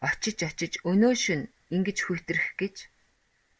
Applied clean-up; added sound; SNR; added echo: none; none; none; none.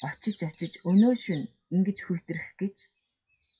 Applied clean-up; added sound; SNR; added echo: classical method WPE with log-MMSE.